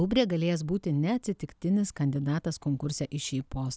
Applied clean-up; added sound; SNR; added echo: none; none; none; none.